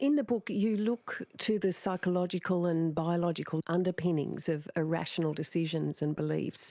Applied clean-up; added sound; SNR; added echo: none; none; none; none.